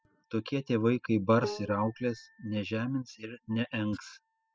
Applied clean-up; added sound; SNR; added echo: classical method spectral subtraction.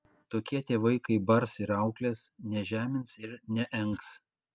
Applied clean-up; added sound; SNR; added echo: none; none; none; none.